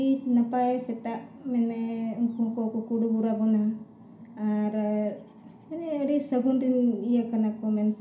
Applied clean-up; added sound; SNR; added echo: none; none; none; reverberation time 0.5 s.